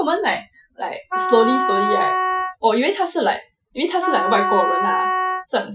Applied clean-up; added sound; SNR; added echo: classical method Wiener filter.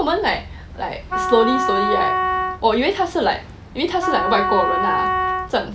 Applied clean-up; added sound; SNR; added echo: none; Wind instrument, woodwind instrument; 1 dB; none.